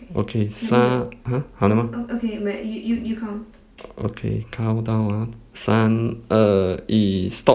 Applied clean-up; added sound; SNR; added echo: none; none; none; none.